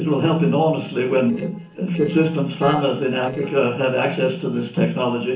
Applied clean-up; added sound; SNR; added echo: neural separator model SepFormer DNS4.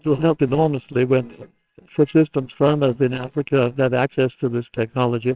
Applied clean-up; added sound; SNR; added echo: neural separator model SepFormer WHAMR!.